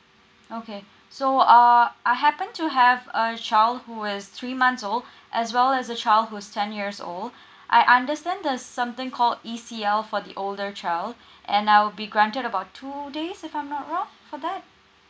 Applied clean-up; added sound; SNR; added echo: none; none; none; none.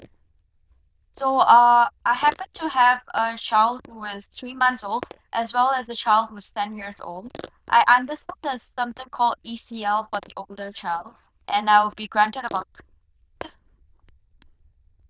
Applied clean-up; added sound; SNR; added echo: neural diffusion model UNIVERSE++.